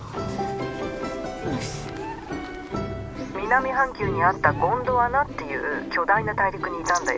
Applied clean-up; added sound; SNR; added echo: none; Bird; 14 dB; none.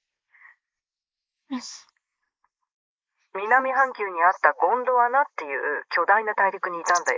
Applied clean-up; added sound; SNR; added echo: neural mask model Resemble Enhance denoiser.